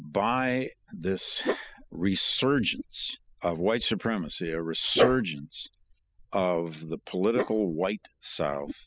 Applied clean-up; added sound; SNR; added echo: classical method spectral subtraction.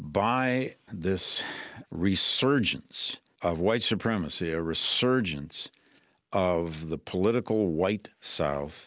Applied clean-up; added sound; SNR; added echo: none; none; none; none.